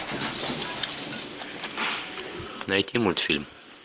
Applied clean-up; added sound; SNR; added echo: none; Shatter; 5 dB; none.